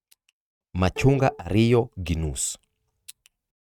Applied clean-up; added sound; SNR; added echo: neural mask model RNNoise.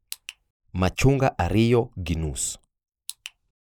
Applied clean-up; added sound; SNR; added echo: neural mask model Resemble Enhance denoiser.